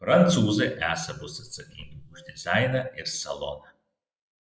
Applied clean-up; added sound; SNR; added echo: neural mask model Resemble Enhance denoiser.